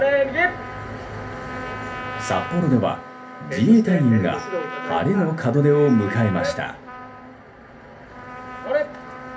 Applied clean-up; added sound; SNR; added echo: none; Trumpet; 14 dB; reverberation time 0.3 s.